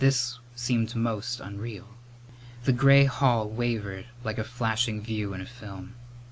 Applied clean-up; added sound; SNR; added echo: none; none; none; none.